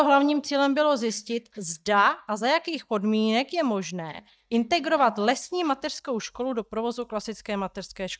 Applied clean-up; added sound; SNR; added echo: neural mask model DeepFilterNet 3.